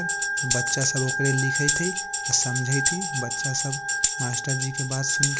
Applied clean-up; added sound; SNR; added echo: none; Tambourine + Organ; -2 dB; none.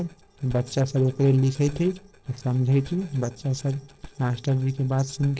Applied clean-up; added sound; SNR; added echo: neural separator model SepFormer DNS4.